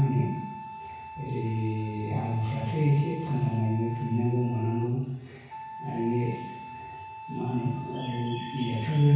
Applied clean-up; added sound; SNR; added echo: none; Wind instrument, woodwind instrument; 13 dB; reverberation time 1.1 s.